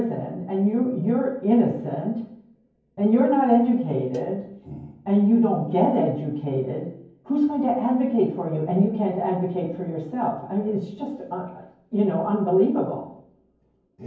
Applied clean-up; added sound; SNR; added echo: none; Cowbell; 17 dB; reverberation time 0.9 s.